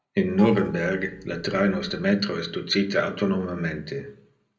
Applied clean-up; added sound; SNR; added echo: neural separator model SepFormer DNS4.